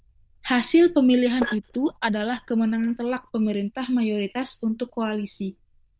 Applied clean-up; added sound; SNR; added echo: neural diffusion model UNIVERSE++.